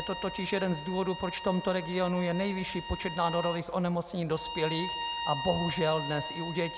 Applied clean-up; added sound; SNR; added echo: none; Bowed string instrument; 8 dB; none.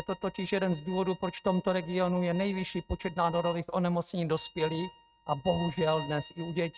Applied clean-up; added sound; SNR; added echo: neural mask model RNNoise.